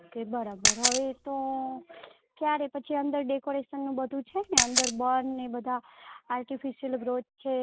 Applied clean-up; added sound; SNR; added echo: none; Camera; -3 dB; none.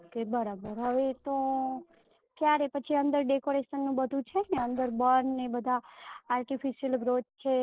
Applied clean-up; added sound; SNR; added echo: neural separator model SepFormer DNS4.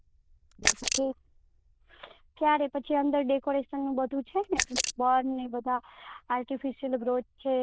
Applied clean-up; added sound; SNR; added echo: neural diffusion model UNIVERSE++.